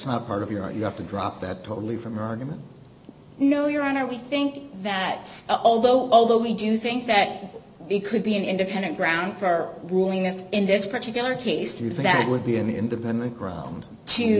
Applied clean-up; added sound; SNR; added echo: none; none; none; none.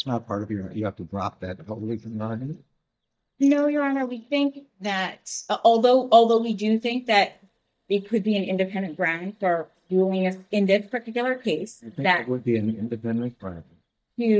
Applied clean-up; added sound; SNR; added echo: neural mask model DeepFilterNet 3.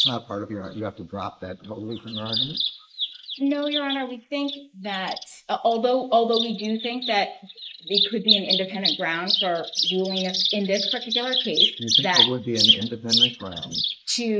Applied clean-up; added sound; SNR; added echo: neural mask model Resemble Enhance denoiser.